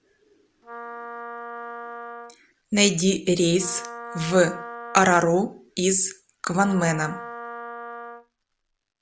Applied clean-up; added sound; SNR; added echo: none; Wind instrument, woodwind instrument; 14 dB; none.